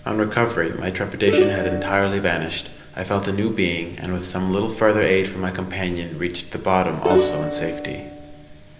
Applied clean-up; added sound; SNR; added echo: none; Plucked string instrument; 1 dB; reverberation time 0.8 s.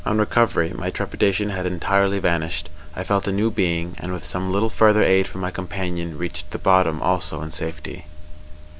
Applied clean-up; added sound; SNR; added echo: none; none; none; none.